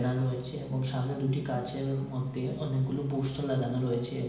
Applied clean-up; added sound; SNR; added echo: none; Guitar; 16 dB; reverberation time 0.9 s.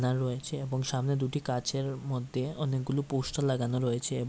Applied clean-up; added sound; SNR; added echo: none; none; none; none.